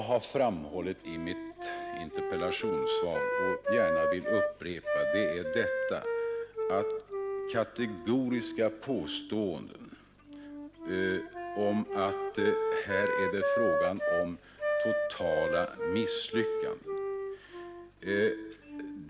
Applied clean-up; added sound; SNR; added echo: none; Wind instrument, woodwind instrument; -1 dB; none.